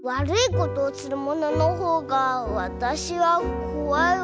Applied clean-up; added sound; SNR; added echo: none; none; none; none.